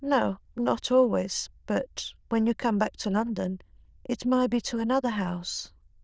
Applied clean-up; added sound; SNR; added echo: neural diffusion model UNIVERSE++.